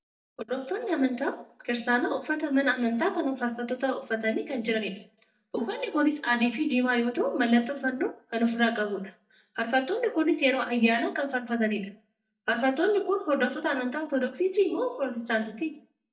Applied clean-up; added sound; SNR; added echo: neural mask model DeepFilterNet 3.